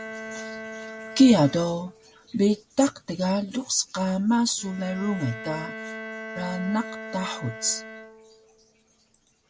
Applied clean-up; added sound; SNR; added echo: none; Bowed string instrument; 14 dB; none.